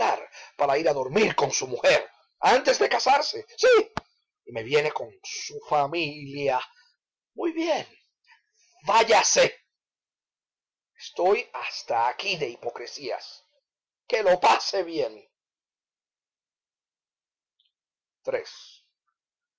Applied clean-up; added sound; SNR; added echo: none; none; none; none.